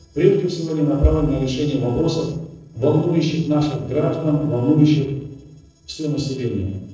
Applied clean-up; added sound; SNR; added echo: neural separator model SepFormer DNS4.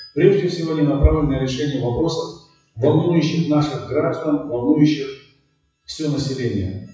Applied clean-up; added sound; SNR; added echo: classical method WPE with log-MMSE.